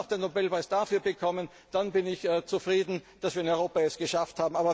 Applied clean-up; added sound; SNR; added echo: none; none; none; none.